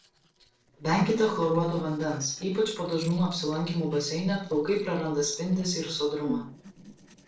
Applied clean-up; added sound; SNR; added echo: neural separator model SepFormer DNS4.